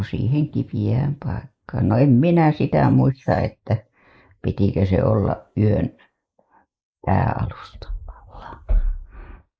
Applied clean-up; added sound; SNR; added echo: neural mask model Resemble Enhance denoiser.